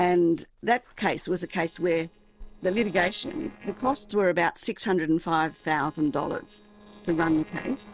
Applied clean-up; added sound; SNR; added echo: neural separator model SepFormer DNS4.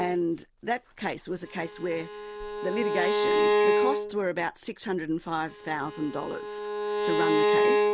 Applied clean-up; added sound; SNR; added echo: none; Bowed string instrument; -3 dB; none.